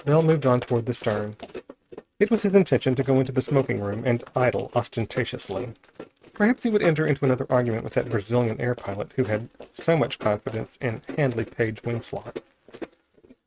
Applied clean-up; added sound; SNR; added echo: neural mask model RNNoise.